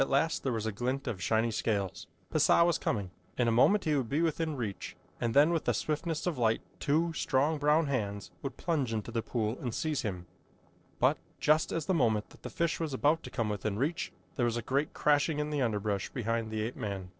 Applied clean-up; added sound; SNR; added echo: neural separator model SepFormer DNS4.